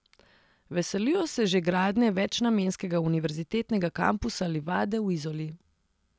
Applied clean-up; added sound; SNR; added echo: none; none; none; none.